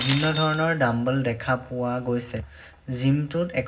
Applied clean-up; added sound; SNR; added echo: none; Shatter; 11 dB; reverberation time 0.4 s.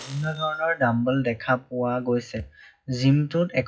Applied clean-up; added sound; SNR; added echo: classical method WPE with log-MMSE.